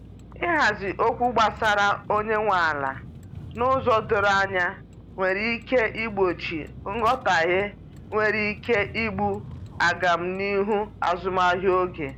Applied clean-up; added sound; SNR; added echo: none; Vehicle; 16 dB; none.